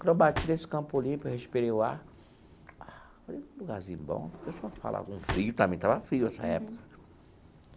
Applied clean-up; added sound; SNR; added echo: none; Drawer open or close; 14 dB; none.